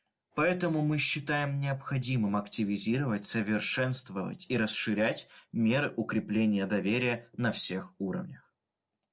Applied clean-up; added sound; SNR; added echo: none; none; none; none.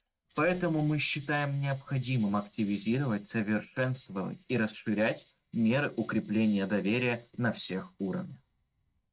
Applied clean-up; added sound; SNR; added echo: neural mask model RNNoise.